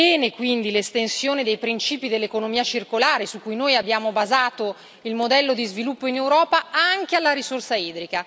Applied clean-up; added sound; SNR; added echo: none; none; none; none.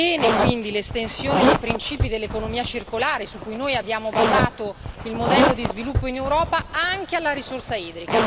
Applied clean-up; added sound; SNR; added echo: none; Zipper (clothing); -1 dB; none.